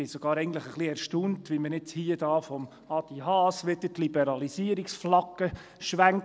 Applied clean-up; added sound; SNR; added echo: none; none; none; none.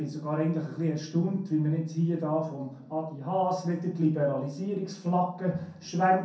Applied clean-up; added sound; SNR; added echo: none; none; none; reverberation time 0.5 s.